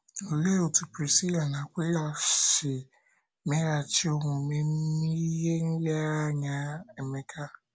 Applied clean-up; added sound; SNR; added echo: none; none; none; none.